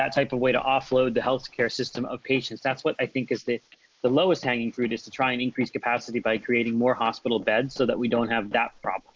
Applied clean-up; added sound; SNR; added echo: neural mask model Resemble Enhance denoiser.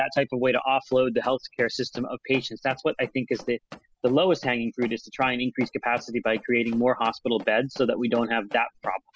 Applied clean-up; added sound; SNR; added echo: classical method spectral subtraction.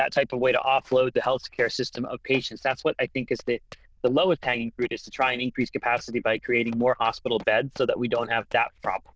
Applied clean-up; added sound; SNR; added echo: neural diffusion model UNIVERSE++.